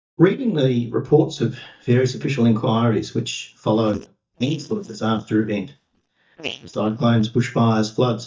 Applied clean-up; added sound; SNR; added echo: neural mask model DeepFilterNet 3.